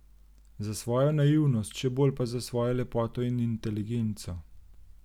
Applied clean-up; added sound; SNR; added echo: none; none; none; none.